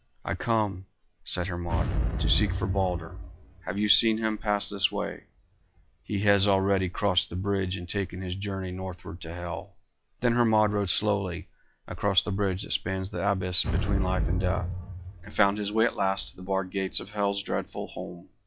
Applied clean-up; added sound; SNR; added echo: classical method log-MMSE.